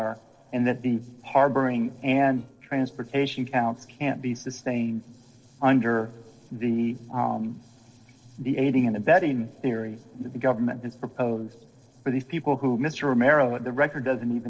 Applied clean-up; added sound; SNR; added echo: neural separator model SepFormer DNS4.